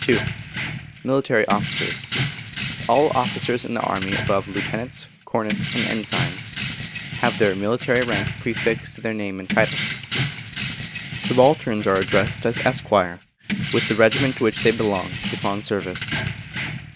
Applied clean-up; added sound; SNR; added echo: none; Keys jangling; 5 dB; none.